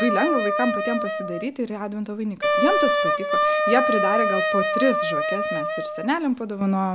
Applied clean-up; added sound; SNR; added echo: none; Wind instrument, woodwind instrument; -2 dB; none.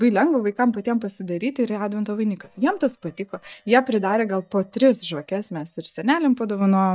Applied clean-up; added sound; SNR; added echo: neural mask model DeepFilterNet 3.